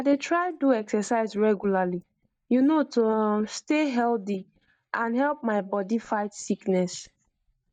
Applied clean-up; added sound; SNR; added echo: neural mask model DeepFilterNet 3.